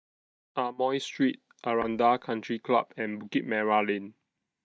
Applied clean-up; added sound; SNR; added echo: neural mask model DeepFilterNet 3.